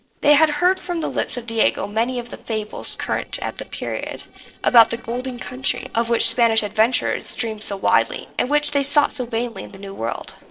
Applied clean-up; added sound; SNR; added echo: neural separator model SepFormer DNS4.